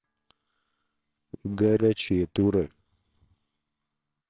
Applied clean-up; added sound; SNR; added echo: neural separator model SepFormer WHAMR!.